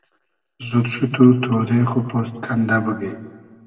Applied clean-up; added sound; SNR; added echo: none; none; none; reverberation time 1.3 s.